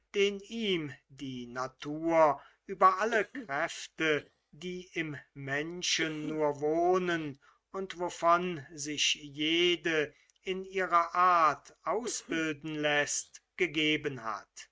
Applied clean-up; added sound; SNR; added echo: neural mask model RNNoise.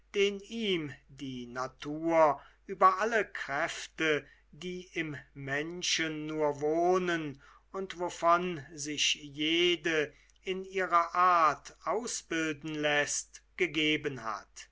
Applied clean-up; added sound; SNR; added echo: none; none; none; none.